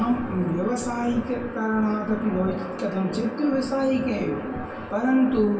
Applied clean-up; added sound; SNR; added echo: none; none; none; reverberation time 0.3 s.